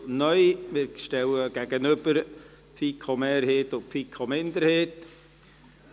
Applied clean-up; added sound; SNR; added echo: none; none; none; none.